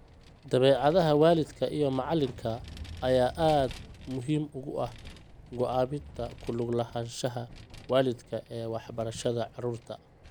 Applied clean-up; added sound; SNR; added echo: none; Vehicle; 18 dB; none.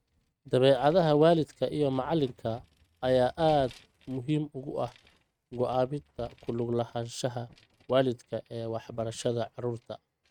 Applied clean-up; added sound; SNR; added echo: neural mask model RNNoise.